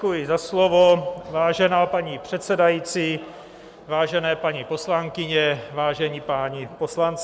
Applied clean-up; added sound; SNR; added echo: none; none; none; none.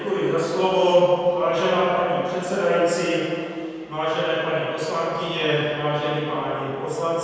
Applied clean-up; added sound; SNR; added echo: none; none; none; reverberation time 2.0 s.